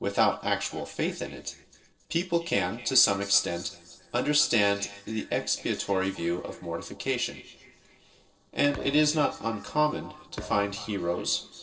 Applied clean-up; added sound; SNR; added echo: neural separator model SepFormer DNS4.